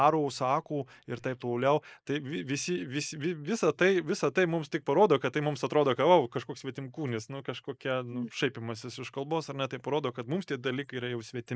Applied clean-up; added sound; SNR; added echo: neural mask model Resemble Enhance denoiser.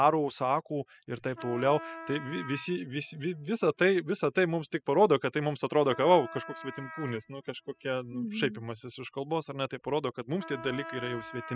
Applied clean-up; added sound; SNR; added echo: classical method spectral subtraction.